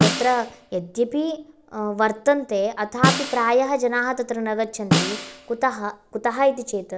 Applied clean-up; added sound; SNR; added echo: none; Snare drum; 3 dB; none.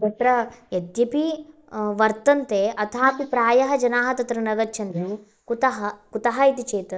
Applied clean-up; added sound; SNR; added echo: neural mask model Resemble Enhance denoiser.